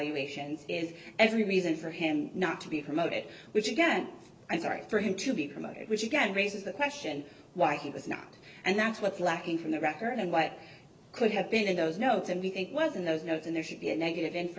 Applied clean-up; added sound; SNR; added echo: none; none; none; none.